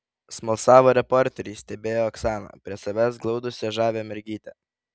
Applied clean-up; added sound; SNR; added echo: none; none; none; none.